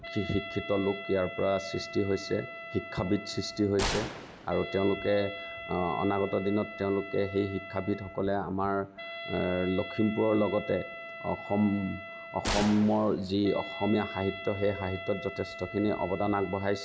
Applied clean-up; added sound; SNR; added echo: none; Gunshot, gunfire + Wind instrument, woodwind instrument; 10 dB; none.